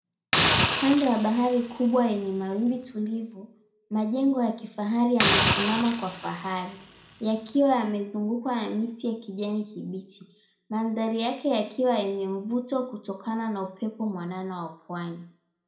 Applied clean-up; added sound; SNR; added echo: none; Hiss; -3 dB; reverberation time 0.4 s.